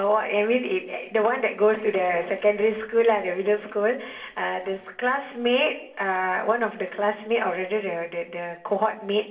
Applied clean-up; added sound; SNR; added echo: none; none; none; reverberation time 0.7 s.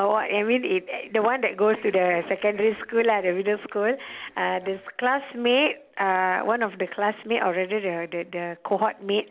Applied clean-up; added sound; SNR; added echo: none; none; none; none.